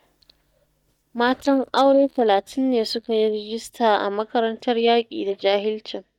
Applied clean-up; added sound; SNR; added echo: neural mask model DeepFilterNet 3.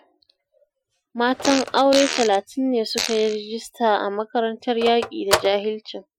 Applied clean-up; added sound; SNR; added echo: classical method Wiener filter.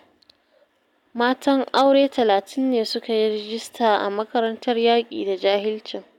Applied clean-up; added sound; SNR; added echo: none; none; none; none.